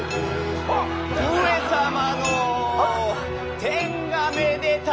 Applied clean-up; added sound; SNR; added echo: none; none; none; none.